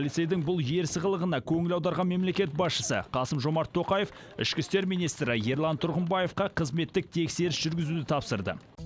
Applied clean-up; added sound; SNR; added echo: none; none; none; none.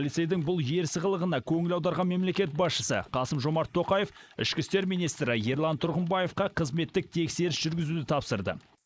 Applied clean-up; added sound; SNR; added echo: neural mask model Resemble Enhance denoiser.